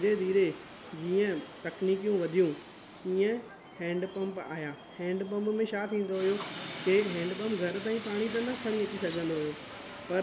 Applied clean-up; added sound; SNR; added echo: none; Train; 13 dB; none.